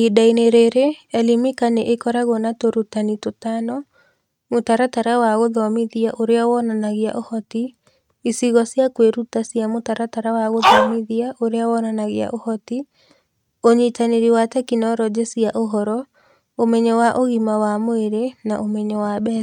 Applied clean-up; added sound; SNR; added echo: neural mask model RNNoise.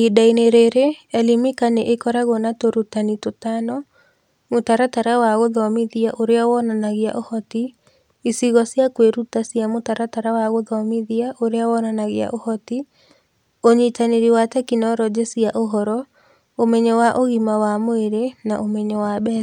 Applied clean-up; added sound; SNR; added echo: none; none; none; none.